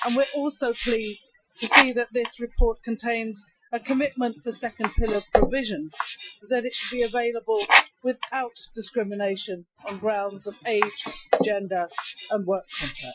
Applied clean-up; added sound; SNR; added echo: classical method Wiener filter.